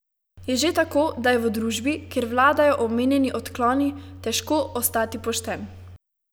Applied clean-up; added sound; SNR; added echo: none; none; none; none.